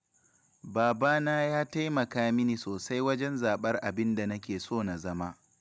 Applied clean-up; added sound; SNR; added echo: none; none; none; none.